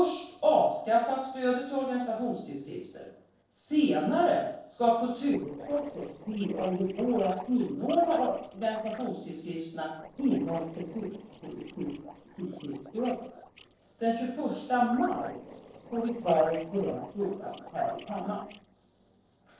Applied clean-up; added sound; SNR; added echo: neural separator model SepFormer DNS4.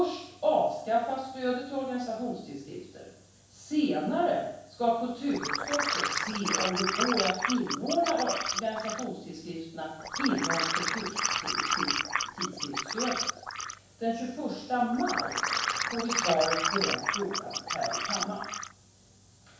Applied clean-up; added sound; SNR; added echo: none; Liquid; 0 dB; reverberation time 0.7 s.